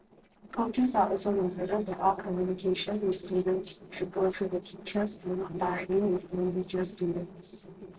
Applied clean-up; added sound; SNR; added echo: neural separator model SepFormer DNS4.